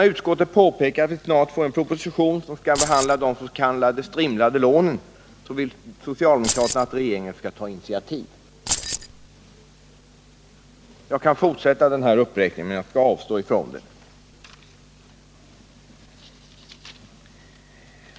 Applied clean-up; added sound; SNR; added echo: none; Keys jangling; 4 dB; none.